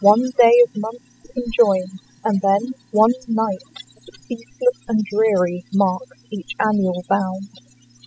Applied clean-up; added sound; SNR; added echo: classical method spectral subtraction.